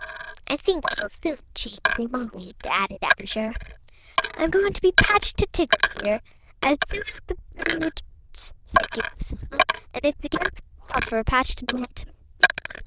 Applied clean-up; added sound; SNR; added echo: neural diffusion model UNIVERSE++.